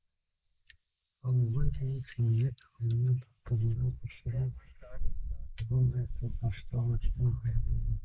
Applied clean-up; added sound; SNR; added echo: neural mask model Resemble Enhance denoiser.